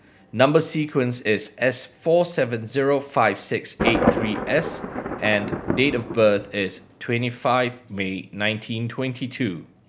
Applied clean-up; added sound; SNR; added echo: none; Thunder; 8 dB; none.